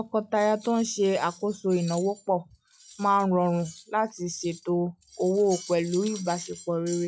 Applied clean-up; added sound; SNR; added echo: classical method log-MMSE.